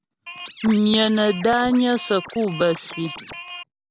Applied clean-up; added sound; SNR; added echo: none; Scratching (performance technique); 15 dB; none.